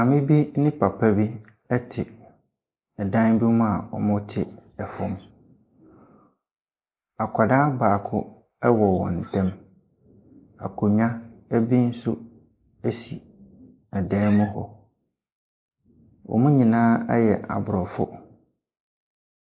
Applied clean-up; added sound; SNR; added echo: neural mask model Resemble Enhance denoiser.